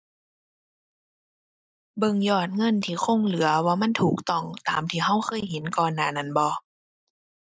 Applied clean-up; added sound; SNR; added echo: neural mask model Resemble Enhance denoiser.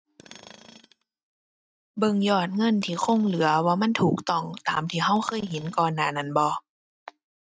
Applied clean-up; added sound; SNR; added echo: neural mask model RNNoise.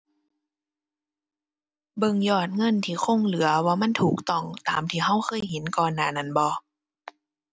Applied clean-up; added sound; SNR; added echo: none; none; none; none.